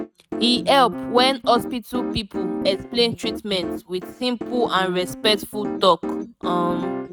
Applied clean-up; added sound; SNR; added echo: neural mask model RNNoise.